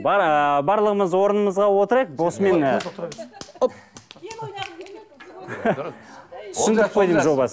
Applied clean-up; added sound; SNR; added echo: none; none; none; none.